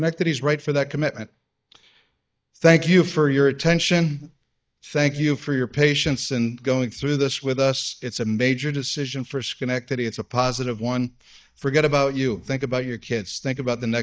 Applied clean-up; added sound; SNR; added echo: neural mask model DeepFilterNet 3.